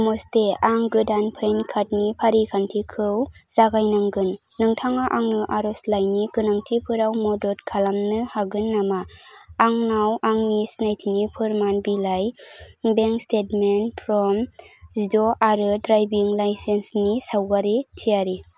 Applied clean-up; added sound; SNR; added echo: none; none; none; none.